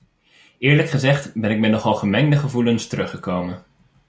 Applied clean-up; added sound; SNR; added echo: none; none; none; none.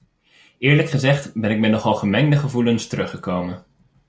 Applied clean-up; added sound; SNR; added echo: neural separator model SepFormer DNS4.